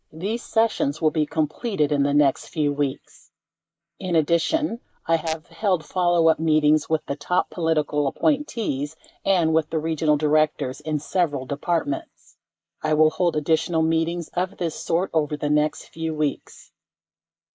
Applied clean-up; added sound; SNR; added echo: neural mask model Resemble Enhance denoiser.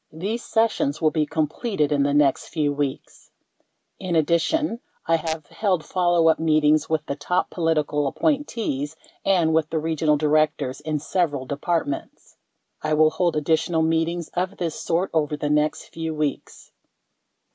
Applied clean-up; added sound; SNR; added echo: none; none; none; none.